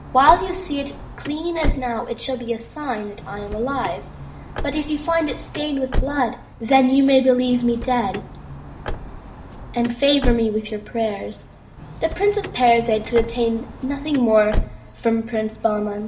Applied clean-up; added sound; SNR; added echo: none; Car; 8 dB; reverberation time 0.7 s.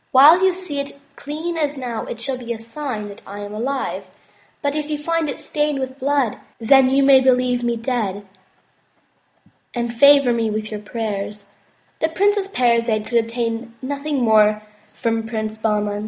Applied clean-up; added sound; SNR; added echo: none; none; none; none.